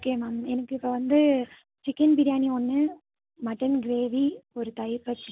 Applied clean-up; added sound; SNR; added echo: none; none; none; none.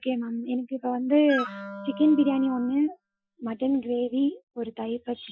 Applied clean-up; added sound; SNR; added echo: classical method Wiener filter.